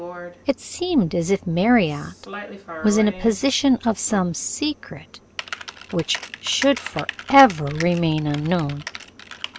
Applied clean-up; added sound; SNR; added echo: none; Typing; 15 dB; none.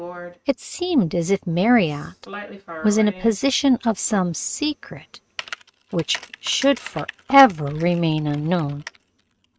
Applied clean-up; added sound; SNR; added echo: neural mask model RNNoise.